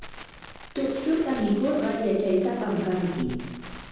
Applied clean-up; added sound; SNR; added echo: none; Crackle; 15 dB; reverberation time 1.3 s.